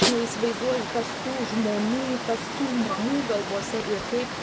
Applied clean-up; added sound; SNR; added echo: none; Snare drum + Water; 3 dB; none.